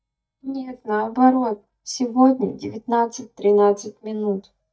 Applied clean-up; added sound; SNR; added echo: neural mask model DeepFilterNet 3.